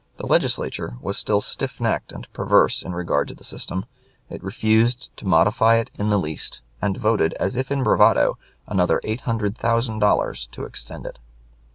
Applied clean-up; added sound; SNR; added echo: none; none; none; none.